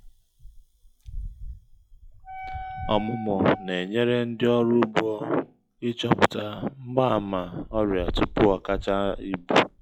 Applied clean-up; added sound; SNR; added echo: classical method log-MMSE.